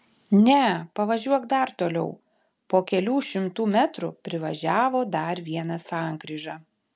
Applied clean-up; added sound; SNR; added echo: none; none; none; none.